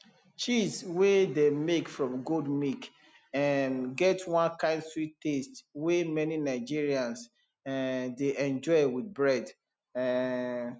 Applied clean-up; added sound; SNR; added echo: none; none; none; none.